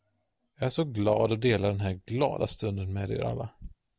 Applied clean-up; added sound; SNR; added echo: none; none; none; none.